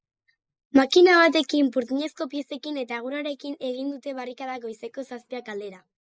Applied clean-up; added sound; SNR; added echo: neural mask model Resemble Enhance denoiser.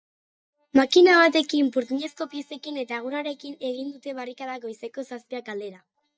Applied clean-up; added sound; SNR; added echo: neural mask model DeepFilterNet 3.